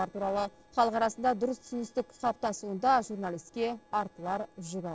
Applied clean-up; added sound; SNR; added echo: neural separator model SepFormer DNS4.